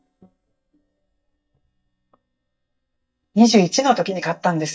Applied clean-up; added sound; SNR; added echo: neural mask model DeepFilterNet 3.